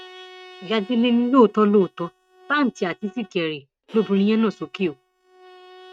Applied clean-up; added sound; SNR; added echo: neural mask model RNNoise.